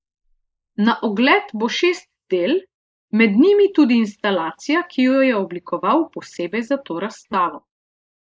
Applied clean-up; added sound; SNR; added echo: neural mask model Resemble Enhance denoiser.